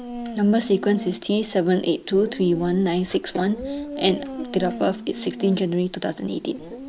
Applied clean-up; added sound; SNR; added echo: none; Dog; 12 dB; none.